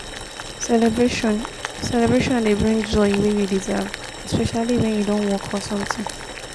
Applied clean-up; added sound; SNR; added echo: none; Boiling; 11 dB; none.